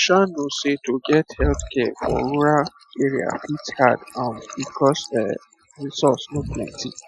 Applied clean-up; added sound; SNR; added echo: classical method Wiener filter.